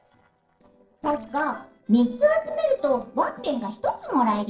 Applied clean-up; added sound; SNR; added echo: neural separator model SepFormer DNS4.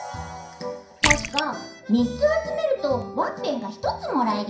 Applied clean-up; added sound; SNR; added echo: none; Splash, splatter; 3 dB; reverberation time 0.5 s.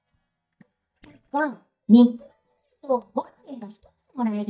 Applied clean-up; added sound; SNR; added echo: neural mask model DeepFilterNet 3.